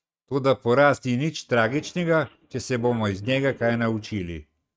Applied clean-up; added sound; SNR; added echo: neural mask model RNNoise.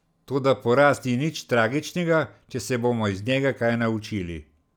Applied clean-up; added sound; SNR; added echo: none; none; none; none.